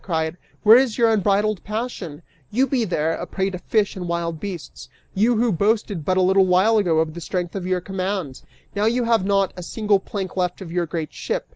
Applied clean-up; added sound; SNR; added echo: none; none; none; none.